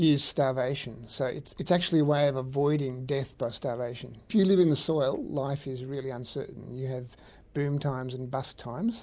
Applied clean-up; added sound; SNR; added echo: none; none; none; none.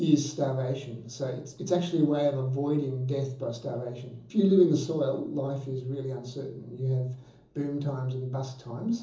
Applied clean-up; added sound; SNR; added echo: none; none; none; reverberation time 0.7 s.